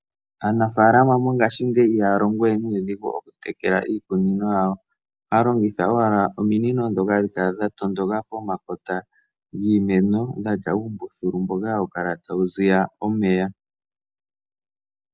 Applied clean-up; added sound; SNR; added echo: none; none; none; none.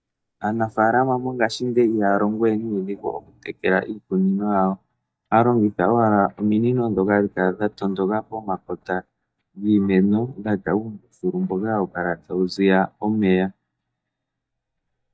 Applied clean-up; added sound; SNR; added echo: neural mask model DeepFilterNet 3.